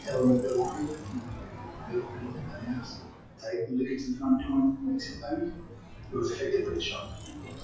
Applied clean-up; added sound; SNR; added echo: classical method WPE with log-MMSE.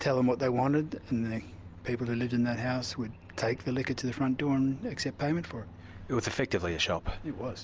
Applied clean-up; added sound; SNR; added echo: none; none; none; none.